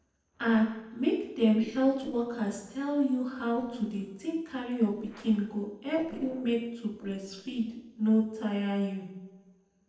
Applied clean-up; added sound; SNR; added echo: neural separator model SepFormer DNS4.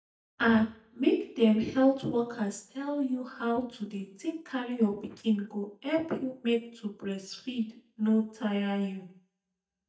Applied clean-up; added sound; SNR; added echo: neural mask model DeepFilterNet 3.